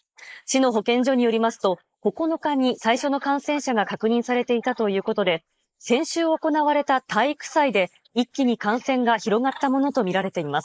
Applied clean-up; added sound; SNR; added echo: neural mask model Resemble Enhance denoiser.